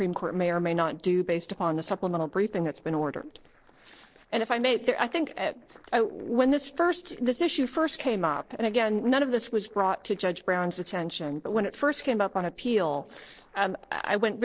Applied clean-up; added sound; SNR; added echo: neural separator model SepFormer DNS4.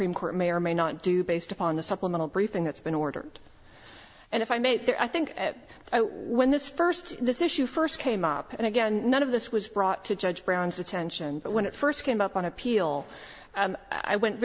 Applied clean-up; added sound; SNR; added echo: none; none; none; none.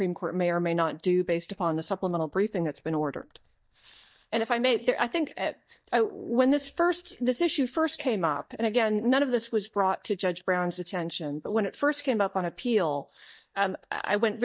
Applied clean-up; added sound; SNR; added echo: neural mask model DeepFilterNet 3.